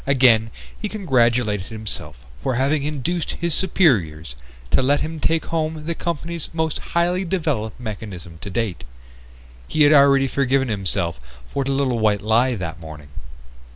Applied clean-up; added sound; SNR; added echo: none; none; none; none.